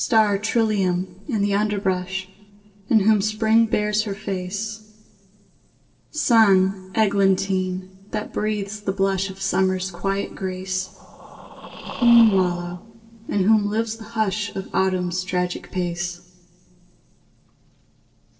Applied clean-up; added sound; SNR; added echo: neural separator model SepFormer DNS4.